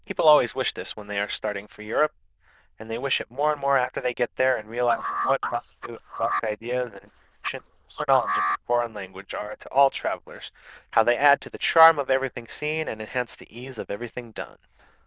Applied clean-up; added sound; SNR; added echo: neural diffusion model UNIVERSE++.